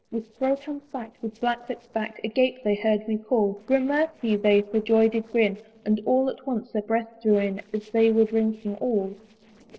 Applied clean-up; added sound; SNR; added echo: neural separator model SepFormer DNS4.